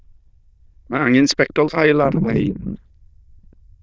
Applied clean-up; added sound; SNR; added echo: neural diffusion model UNIVERSE++.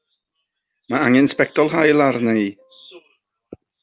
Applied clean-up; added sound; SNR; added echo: none; none; none; none.